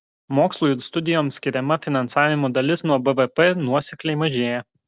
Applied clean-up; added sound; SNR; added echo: none; none; none; none.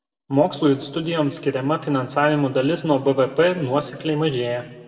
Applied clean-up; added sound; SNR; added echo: none; none; none; reverberation time 1.2 s.